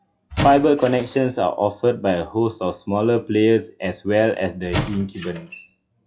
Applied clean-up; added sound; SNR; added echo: classical method log-MMSE.